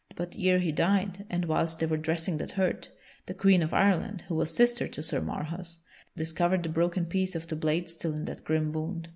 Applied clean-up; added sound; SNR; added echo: none; none; none; none.